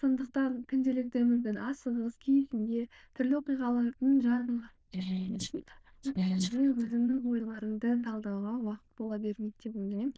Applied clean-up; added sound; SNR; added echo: neural diffusion model UNIVERSE++.